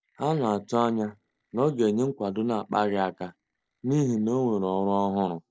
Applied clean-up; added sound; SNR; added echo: neural separator model SepFormer DNS4.